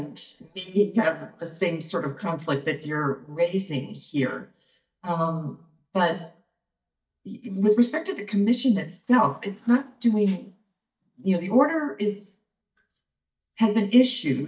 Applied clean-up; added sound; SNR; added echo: neural mask model DeepFilterNet 3.